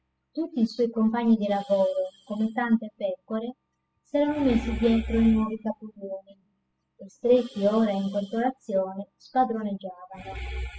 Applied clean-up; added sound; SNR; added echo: classical method spectral subtraction.